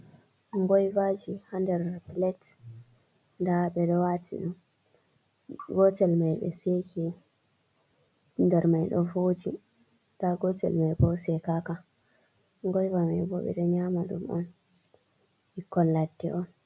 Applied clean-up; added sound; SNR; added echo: none; none; none; none.